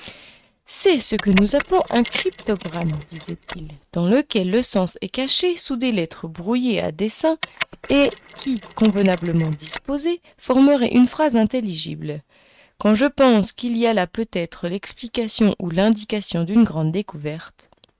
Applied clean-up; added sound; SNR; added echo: neural mask model RNNoise.